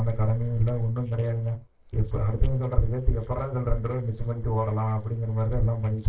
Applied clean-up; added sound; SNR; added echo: neural separator model SepFormer DNS4.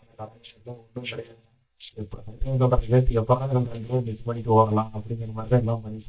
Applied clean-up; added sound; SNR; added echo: neural mask model DeepFilterNet 3.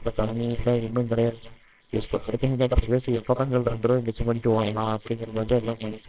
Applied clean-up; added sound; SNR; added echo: neural separator model SepFormer WHAMR!.